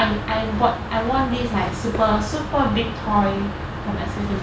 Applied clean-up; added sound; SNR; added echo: none; none; none; none.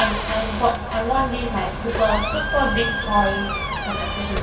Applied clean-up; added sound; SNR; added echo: none; Squeak; 7 dB; reverberation time 2.6 s.